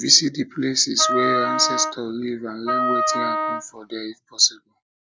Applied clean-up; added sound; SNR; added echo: none; Wind instrument, woodwind instrument; 1 dB; none.